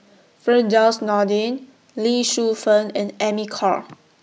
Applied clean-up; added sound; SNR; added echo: none; none; none; none.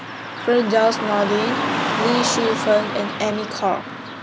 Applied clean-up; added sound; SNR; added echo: none; Car passing by / Traffic noise, roadway noise; 3 dB; none.